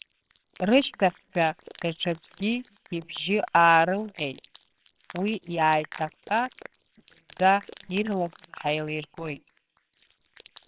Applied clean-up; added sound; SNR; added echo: neural separator model SepFormer WHAMR!.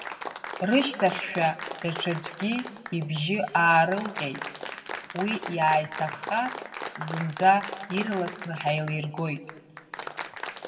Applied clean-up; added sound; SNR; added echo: none; Applause; 10 dB; reverberation time 1.2 s.